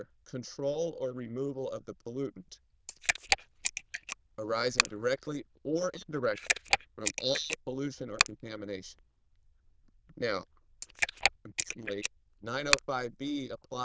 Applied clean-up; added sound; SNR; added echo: neural diffusion model UNIVERSE++.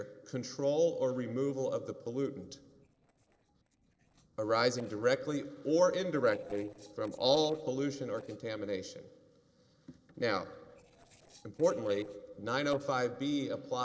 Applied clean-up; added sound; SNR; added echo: neural separator model SepFormer DNS4.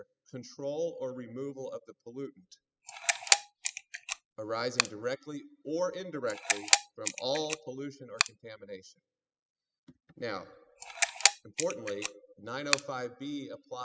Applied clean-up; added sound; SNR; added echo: classical method spectral subtraction.